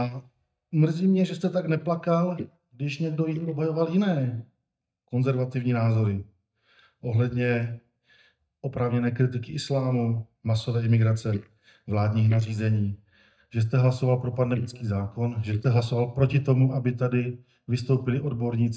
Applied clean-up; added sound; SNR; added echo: neural mask model DeepFilterNet 3.